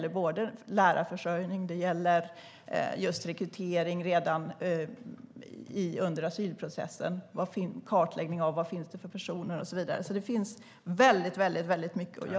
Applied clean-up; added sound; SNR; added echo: none; none; none; none.